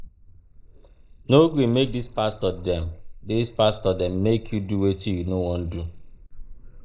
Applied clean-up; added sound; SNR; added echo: neural mask model Resemble Enhance denoiser.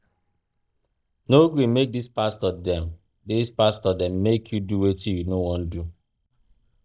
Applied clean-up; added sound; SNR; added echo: neural mask model DeepFilterNet 3.